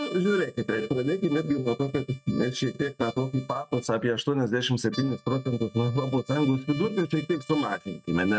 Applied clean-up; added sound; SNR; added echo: neural mask model RNNoise.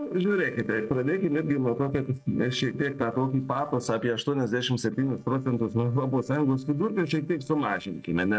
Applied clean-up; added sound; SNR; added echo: neural separator model SepFormer DNS4.